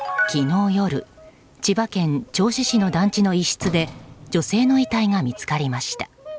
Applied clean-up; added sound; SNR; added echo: none; Bird vocalization, bird call, bird song + Sliding door; 18 dB; none.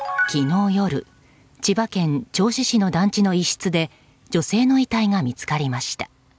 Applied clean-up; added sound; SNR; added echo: none; none; none; none.